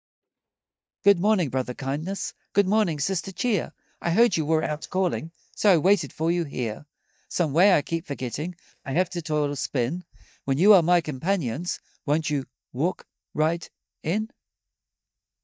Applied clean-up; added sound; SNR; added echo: neural mask model DeepFilterNet 3.